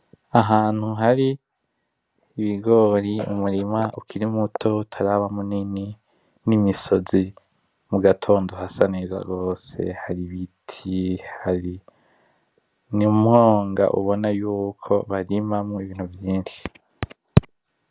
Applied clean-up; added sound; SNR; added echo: none; none; none; none.